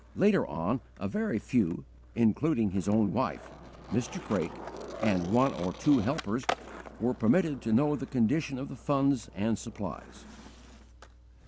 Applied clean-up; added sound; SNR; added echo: none; Skateboard; 15 dB; none.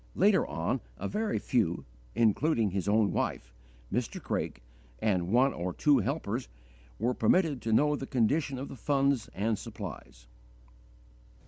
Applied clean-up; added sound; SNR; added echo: none; none; none; none.